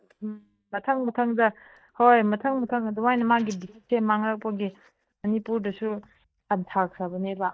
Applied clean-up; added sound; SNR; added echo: neural mask model DeepFilterNet 3.